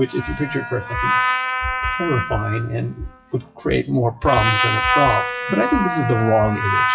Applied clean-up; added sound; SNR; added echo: classical method WPE with log-MMSE.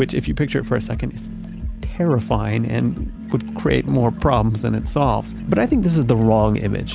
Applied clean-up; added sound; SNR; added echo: none; none; none; none.